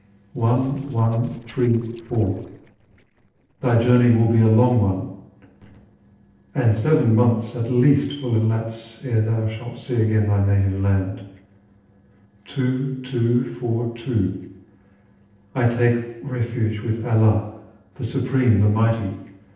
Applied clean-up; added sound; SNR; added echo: neural separator model SepFormer DNS4.